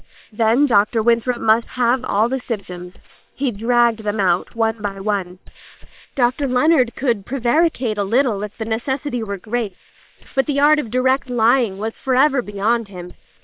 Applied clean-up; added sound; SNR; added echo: neural separator model SepFormer WHAM!.